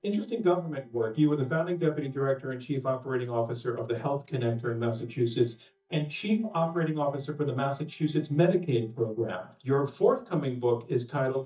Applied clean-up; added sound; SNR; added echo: neural mask model DeepFilterNet 3.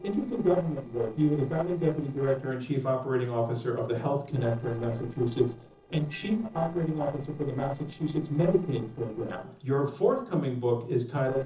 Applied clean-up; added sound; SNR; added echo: neural separator model SepFormer DNS4.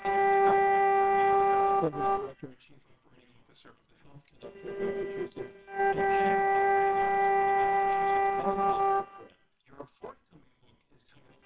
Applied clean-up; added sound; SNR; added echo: neural separator model SepFormer WHAMR!.